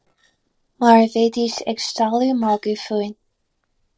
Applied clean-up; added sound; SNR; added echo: neural separator model SepFormer DNS4.